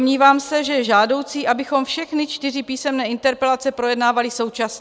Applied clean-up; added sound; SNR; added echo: none; none; none; none.